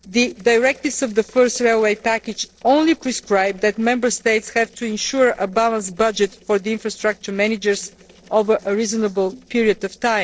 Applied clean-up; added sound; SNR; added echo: neural separator model SepFormer DNS4.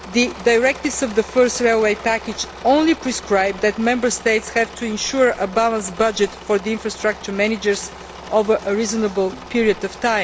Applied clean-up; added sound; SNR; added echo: none; Engine / Mechanisms; 16 dB; none.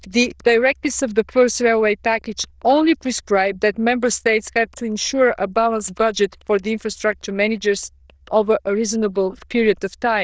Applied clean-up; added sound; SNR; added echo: neural diffusion model UNIVERSE++.